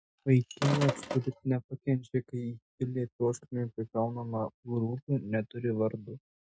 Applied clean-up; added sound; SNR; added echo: classical method Wiener filter.